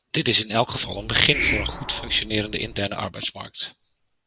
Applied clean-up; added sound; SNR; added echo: none; Hiss; 4 dB; none.